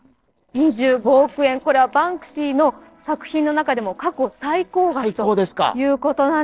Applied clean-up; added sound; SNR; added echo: neural separator model SepFormer DNS4.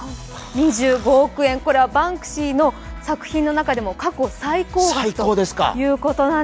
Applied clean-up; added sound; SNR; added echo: none; none; none; none.